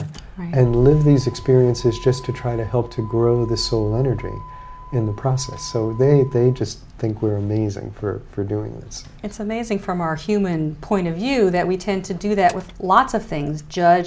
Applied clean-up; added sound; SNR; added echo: none; Motor vehicle (road); 17 dB; none.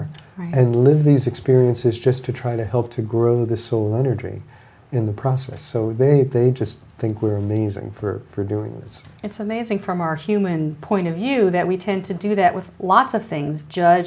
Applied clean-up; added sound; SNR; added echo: none; none; none; none.